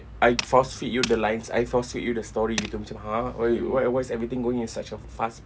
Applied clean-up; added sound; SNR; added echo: none; Tools; 13 dB; none.